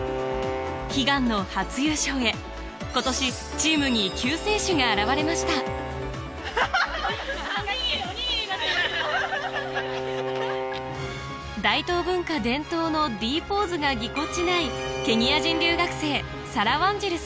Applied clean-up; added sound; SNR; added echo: none; Bowed string instrument; 8 dB; none.